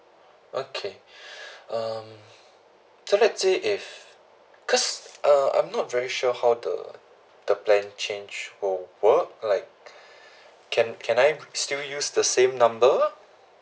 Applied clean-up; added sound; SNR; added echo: none; none; none; none.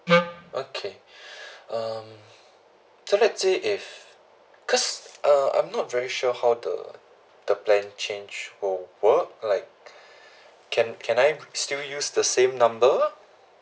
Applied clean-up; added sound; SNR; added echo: none; Wind instrument, woodwind instrument; -3 dB; none.